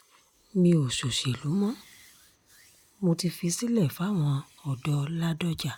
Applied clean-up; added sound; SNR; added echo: none; none; none; none.